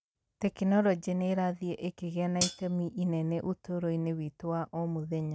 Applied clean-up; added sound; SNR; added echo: none; Hi-hat; 3 dB; none.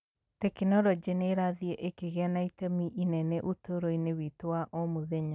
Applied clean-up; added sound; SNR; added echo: none; none; none; none.